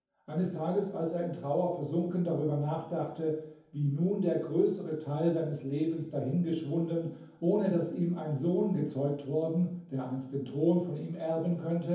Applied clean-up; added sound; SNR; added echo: none; none; none; reverberation time 0.7 s.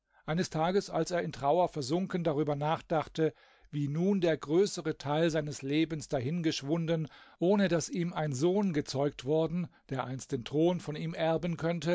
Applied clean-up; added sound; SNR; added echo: none; none; none; none.